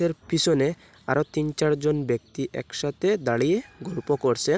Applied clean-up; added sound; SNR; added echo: none; none; none; none.